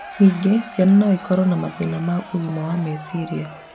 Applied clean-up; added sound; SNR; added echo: none; Crowd; 18 dB; none.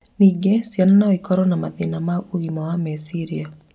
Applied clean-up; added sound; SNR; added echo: none; none; none; none.